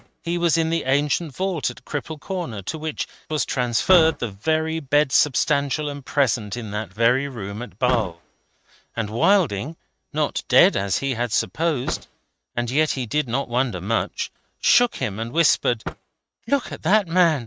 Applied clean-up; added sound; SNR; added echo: neural mask model RNNoise.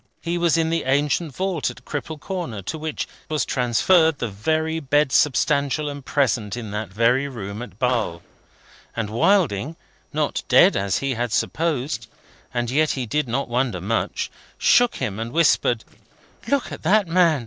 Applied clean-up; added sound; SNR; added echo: neural separator model SepFormer DNS4.